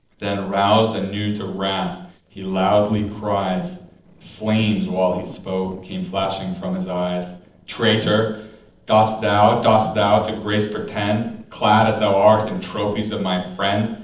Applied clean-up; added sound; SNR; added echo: neural separator model SepFormer DNS4.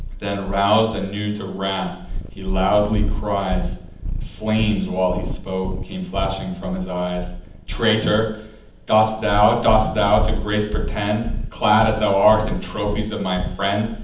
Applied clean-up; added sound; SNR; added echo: none; Purr; 5 dB; reverberation time 0.8 s.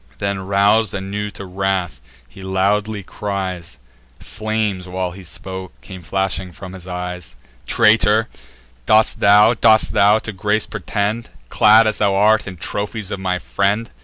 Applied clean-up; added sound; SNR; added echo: none; none; none; none.